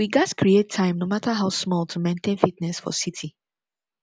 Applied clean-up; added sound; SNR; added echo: none; none; none; none.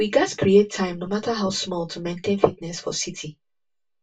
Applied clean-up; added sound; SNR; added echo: none; none; none; reverberation time 0.1 s.